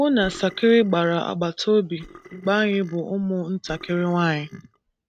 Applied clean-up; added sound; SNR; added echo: neural mask model RNNoise.